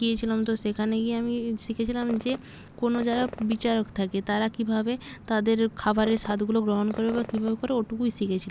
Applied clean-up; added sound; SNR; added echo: none; Fireworks; 19 dB; none.